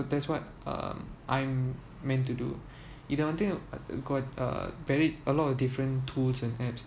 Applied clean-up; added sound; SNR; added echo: none; none; none; none.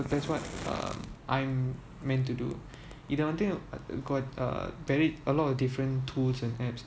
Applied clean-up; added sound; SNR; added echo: none; Fire; 17 dB; none.